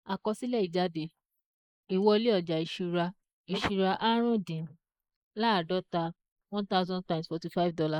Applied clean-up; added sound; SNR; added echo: neural mask model Resemble Enhance denoiser.